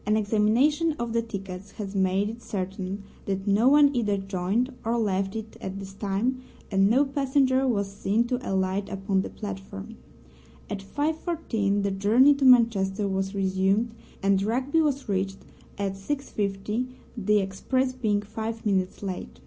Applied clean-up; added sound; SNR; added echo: none; none; none; none.